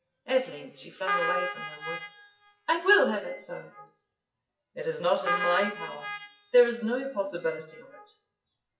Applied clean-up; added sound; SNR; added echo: classical method WPE with log-MMSE.